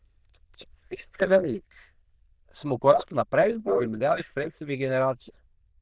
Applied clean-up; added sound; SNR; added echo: neural diffusion model UNIVERSE++.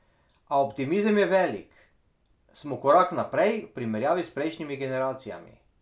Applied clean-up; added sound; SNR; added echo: none; none; none; none.